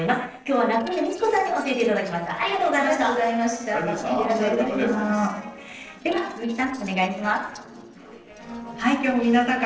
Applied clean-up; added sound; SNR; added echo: neural separator model SepFormer DNS4.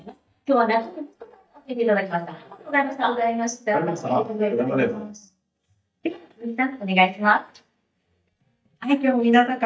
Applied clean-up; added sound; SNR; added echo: neural mask model DeepFilterNet 3.